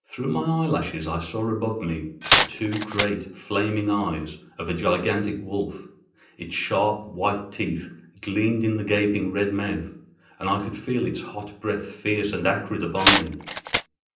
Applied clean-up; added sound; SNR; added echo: none; Glass; -3 dB; reverberation time 0.6 s.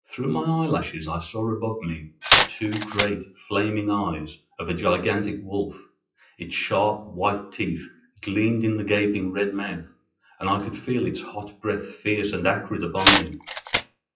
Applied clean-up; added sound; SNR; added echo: classical method WPE with log-MMSE.